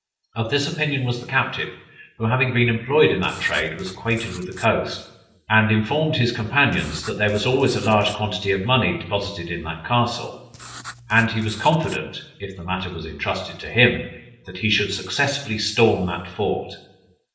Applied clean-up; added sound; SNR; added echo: none; Writing; 17 dB; reverberation time 0.8 s.